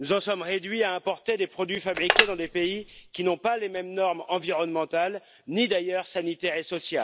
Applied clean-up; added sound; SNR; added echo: none; Telephone; 0 dB; none.